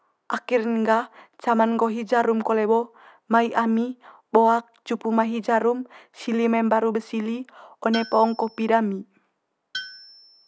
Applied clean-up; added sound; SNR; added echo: none; Tools; 14 dB; none.